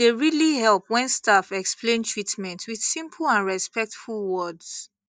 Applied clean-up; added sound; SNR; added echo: none; none; none; none.